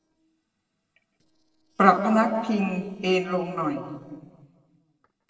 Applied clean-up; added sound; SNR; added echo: neural separator model SepFormer DNS4.